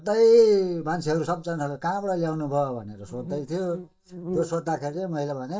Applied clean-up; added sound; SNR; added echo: neural mask model DeepFilterNet 3.